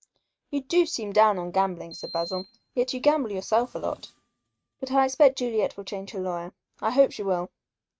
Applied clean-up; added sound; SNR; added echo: neural mask model RNNoise.